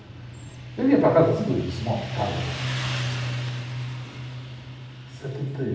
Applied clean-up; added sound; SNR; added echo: none; Motorcycle; 6 dB; reverberation time 0.8 s.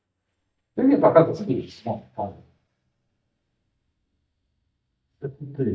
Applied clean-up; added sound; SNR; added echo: neural mask model DeepFilterNet 3.